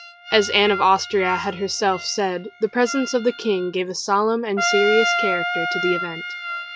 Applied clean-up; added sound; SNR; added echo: classical method log-MMSE.